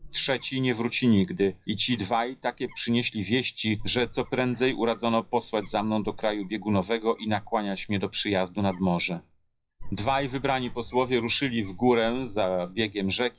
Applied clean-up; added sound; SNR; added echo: classical method WPE with log-MMSE.